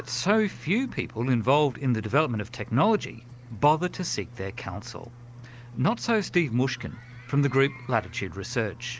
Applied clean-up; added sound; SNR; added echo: none; Engine; 18 dB; none.